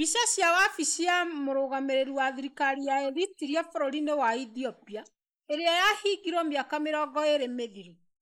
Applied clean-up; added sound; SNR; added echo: neural mask model Resemble Enhance denoiser.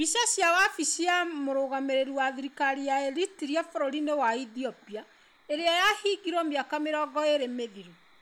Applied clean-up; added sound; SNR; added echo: none; none; none; none.